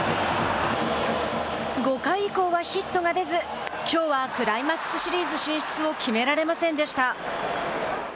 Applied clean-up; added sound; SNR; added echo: none; none; none; none.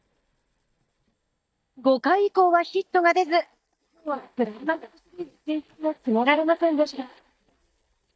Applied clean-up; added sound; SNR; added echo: neural mask model DeepFilterNet 3.